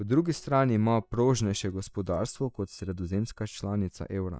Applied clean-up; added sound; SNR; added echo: neural mask model DeepFilterNet 3.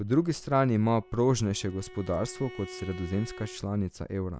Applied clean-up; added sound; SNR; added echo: none; Bowed string instrument; 19 dB; none.